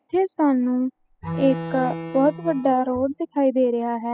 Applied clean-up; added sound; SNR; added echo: classical method spectral subtraction.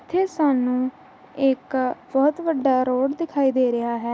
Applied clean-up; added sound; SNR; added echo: none; none; none; none.